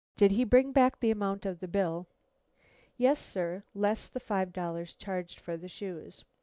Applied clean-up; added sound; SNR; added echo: none; none; none; none.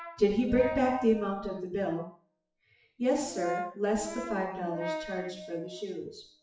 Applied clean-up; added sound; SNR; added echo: classical method WPE with log-MMSE.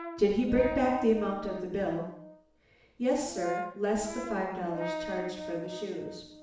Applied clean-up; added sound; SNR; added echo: none; Brass instrument; 9 dB; reverberation time 0.6 s.